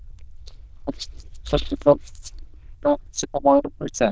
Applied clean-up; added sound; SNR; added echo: neural diffusion model UNIVERSE++.